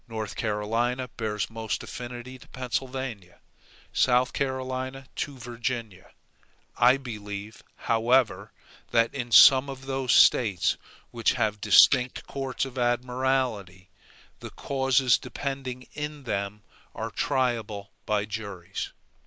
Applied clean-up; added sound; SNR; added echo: neural mask model Resemble Enhance denoiser.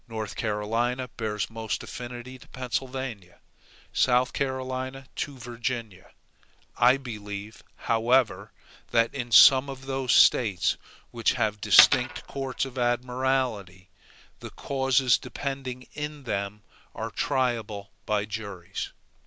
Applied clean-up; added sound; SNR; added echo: none; Coin (dropping); 1 dB; none.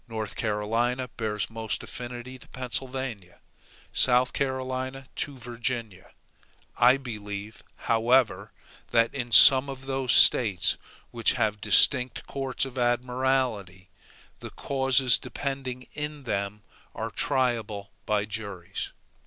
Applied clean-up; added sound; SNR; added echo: none; none; none; none.